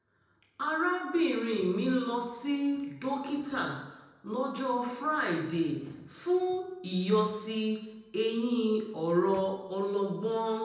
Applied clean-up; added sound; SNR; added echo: neural separator model SepFormer DNS4.